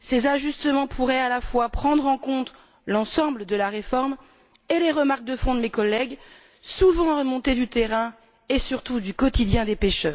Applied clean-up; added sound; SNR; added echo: none; none; none; none.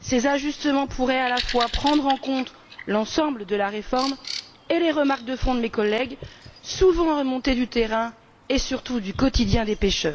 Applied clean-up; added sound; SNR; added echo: none; Bird vocalization, bird call, bird song; 15 dB; none.